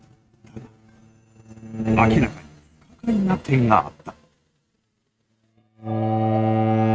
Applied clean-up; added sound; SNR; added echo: neural mask model RNNoise.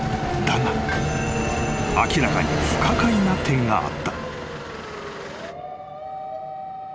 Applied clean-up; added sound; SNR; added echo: none; none; none; none.